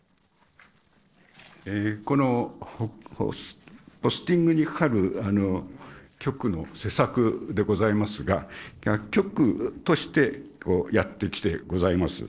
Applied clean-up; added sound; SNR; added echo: neural separator model SepFormer DNS4.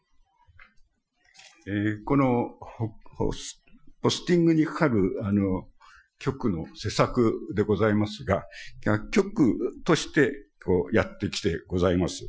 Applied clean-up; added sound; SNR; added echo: classical method Wiener filter.